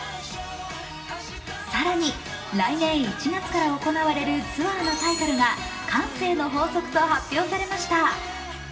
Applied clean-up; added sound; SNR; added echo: none; none; none; reverberation time 2.6 s.